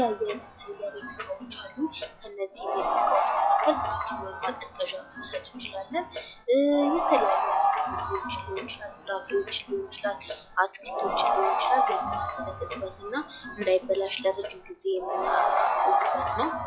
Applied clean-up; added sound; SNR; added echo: classical method log-MMSE.